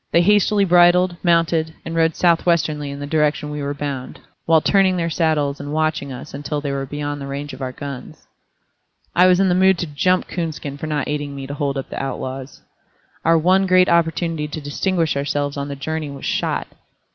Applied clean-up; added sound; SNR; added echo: none; none; none; none.